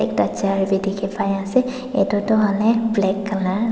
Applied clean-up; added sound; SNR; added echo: none; none; none; none.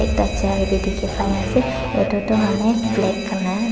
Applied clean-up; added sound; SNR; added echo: none; Alarm + Electric guitar / Bass guitar; 5 dB; none.